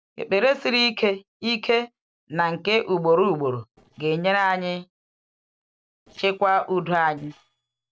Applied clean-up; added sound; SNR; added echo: neural separator model SepFormer DNS4.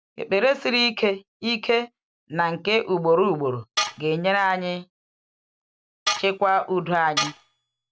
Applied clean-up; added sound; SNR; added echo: none; Tools; 6 dB; none.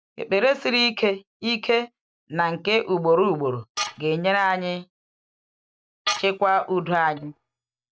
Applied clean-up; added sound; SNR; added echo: neural mask model DeepFilterNet 3.